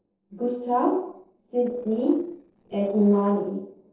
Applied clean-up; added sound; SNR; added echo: neural separator model SepFormer DNS4.